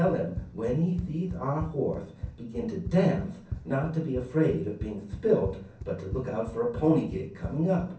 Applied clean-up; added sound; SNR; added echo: none; Run; 12 dB; reverberation time 0.6 s.